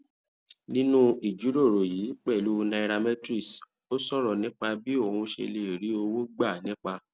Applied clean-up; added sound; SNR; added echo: none; none; none; none.